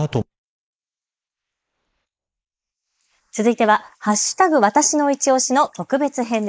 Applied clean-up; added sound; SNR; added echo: neural mask model Resemble Enhance denoiser.